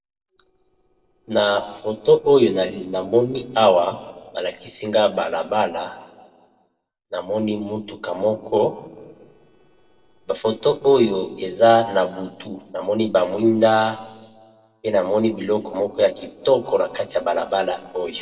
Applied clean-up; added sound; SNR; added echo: neural separator model SepFormer DNS4.